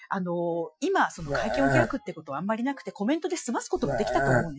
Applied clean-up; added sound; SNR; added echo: classical method Wiener filter.